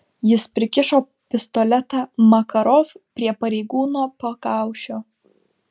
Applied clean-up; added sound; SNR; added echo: none; none; none; none.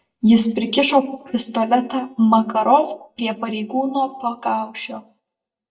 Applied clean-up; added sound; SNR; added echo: neural mask model DeepFilterNet 3.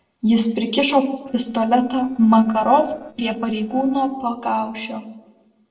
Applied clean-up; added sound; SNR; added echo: neural separator model SepFormer DNS4.